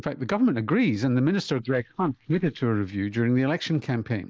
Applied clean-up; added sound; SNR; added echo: neural mask model Resemble Enhance denoiser.